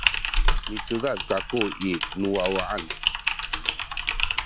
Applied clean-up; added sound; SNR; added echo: none; Typing; -3 dB; none.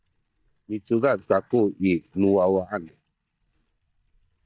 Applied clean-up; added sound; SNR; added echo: neural mask model DeepFilterNet 3.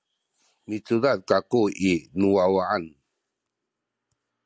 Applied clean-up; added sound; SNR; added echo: none; none; none; none.